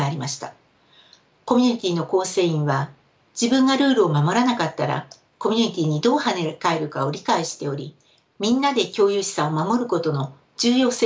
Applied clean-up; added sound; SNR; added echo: none; none; none; none.